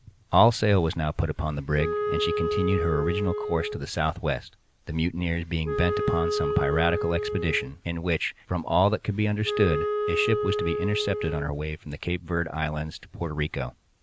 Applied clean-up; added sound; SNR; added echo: none; Wind instrument, woodwind instrument; 2 dB; none.